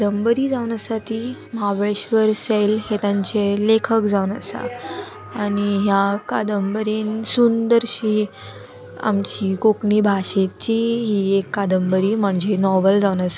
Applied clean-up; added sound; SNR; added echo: none; none; none; none.